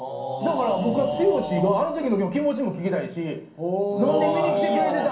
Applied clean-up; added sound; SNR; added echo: none; none; none; reverberation time 0.6 s.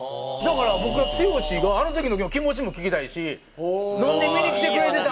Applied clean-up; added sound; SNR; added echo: none; none; none; none.